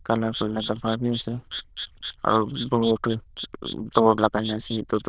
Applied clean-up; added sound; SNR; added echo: neural diffusion model UNIVERSE++.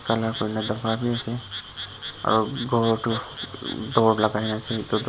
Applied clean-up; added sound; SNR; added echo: none; Frog; 12 dB; none.